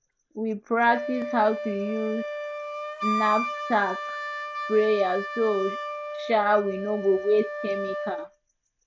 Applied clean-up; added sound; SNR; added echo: none; Wind instrument, woodwind instrument; 6 dB; none.